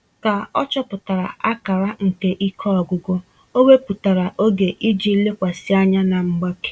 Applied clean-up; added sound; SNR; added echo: none; none; none; none.